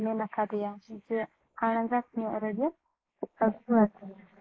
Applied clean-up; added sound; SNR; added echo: neural mask model Resemble Enhance denoiser.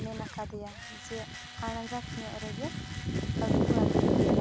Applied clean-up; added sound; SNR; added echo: none; Tools; 15 dB; none.